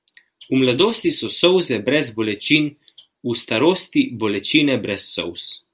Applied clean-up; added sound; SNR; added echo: none; none; none; none.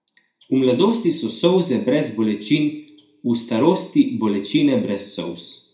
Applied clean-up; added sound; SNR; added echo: none; none; none; reverberation time 0.4 s.